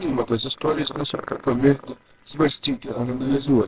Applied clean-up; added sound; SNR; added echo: neural separator model SepFormer WHAMR!.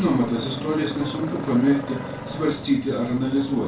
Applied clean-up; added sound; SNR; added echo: none; Motorcycle; 9 dB; reverberation time 0.2 s.